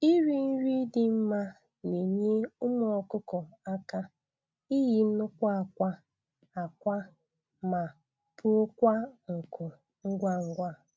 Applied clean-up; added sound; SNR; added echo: none; none; none; none.